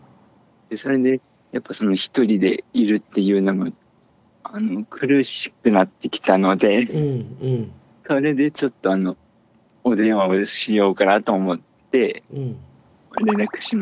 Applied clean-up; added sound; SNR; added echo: none; none; none; none.